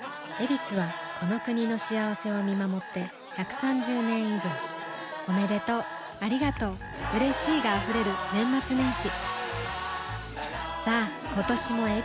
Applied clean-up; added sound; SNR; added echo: none; Alarm; 16 dB; none.